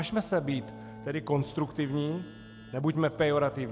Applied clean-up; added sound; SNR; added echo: none; Keyboard (musical); 17 dB; none.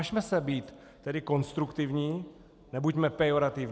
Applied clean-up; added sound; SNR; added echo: none; none; none; none.